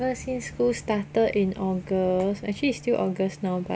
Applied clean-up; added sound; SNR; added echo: none; Organ + Fire; 17 dB; none.